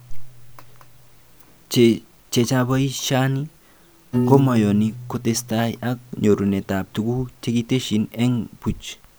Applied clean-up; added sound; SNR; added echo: none; Piano; 12 dB; none.